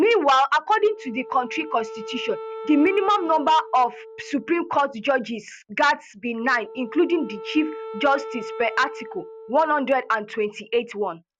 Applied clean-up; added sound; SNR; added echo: none; Wind instrument, woodwind instrument; 15 dB; none.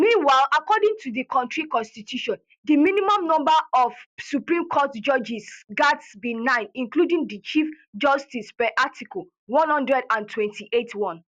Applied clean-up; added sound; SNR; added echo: none; none; none; none.